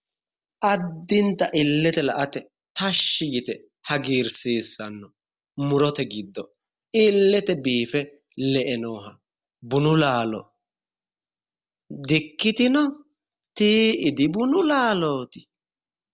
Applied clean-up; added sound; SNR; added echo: none; none; none; none.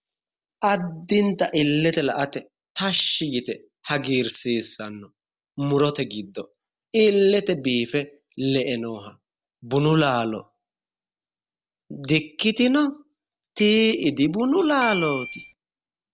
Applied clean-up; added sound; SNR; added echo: none; Keyboard (musical); 11 dB; none.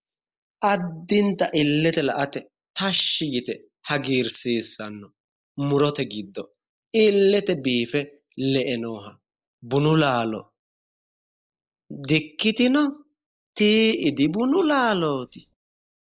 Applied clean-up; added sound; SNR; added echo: neural mask model Resemble Enhance denoiser.